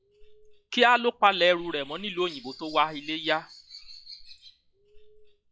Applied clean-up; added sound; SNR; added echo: classical method log-MMSE.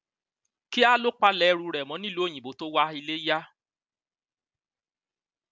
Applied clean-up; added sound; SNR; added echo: none; none; none; none.